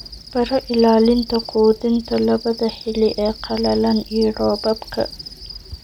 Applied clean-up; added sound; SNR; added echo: none; Cricket; 16 dB; none.